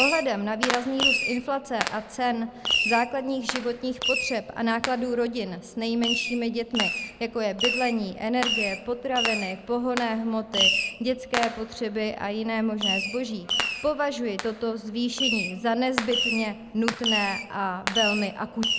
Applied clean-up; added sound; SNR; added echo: none; Fireworks; 2 dB; none.